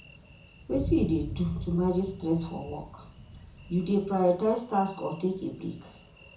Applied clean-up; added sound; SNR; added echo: none; Thunder; 11 dB; reverberation time 0.6 s.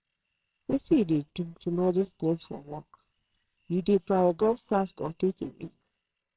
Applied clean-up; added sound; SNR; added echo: neural separator model SepFormer WHAMR!.